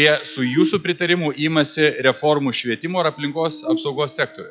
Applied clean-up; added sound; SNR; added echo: classical method log-MMSE.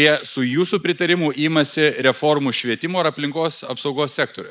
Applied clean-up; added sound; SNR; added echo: neural mask model Resemble Enhance denoiser.